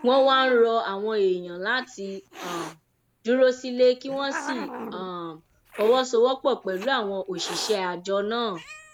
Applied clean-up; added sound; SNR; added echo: none; Hiss; 16 dB; none.